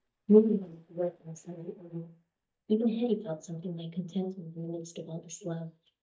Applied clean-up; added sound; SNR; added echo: neural mask model DeepFilterNet 3.